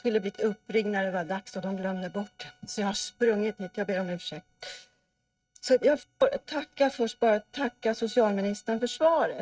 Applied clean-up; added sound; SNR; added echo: neural mask model RNNoise.